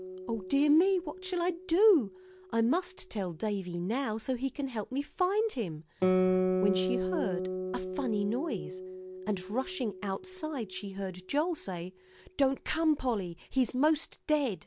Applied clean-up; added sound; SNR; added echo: none; Guitar; 6 dB; none.